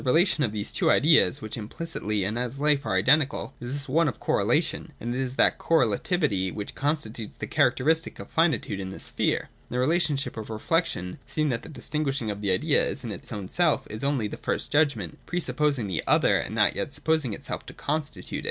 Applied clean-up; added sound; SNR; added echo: none; none; none; none.